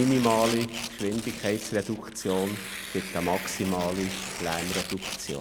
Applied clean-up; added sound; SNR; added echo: none; Tearing; 8 dB; none.